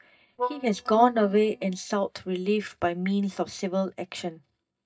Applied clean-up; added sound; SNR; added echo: neural mask model DeepFilterNet 3.